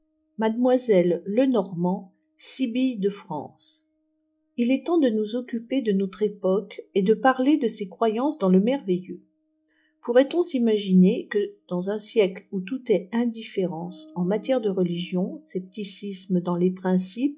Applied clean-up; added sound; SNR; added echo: classical method log-MMSE.